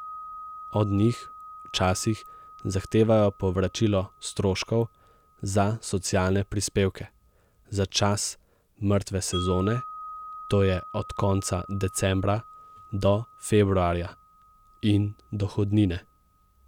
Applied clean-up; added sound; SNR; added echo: none; Wind chime; 18 dB; none.